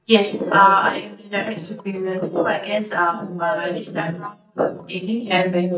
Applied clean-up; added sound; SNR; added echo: neural mask model DeepFilterNet 3.